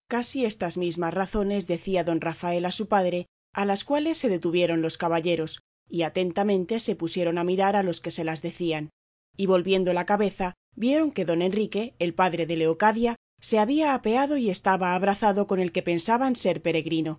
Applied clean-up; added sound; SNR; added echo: none; none; none; none.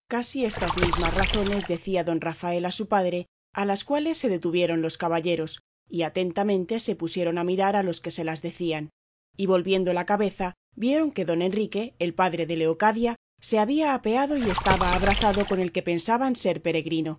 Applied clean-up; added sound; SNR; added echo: none; Water / Splash, splatter; 2 dB; none.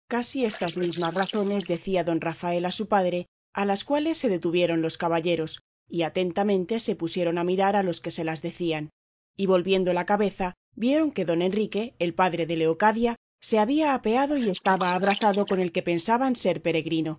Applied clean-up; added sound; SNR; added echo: neural mask model Resemble Enhance denoiser.